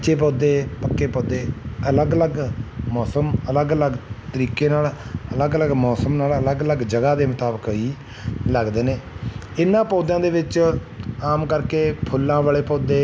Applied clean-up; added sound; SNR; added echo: none; none; none; none.